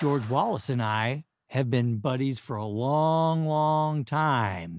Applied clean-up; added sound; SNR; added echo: none; none; none; none.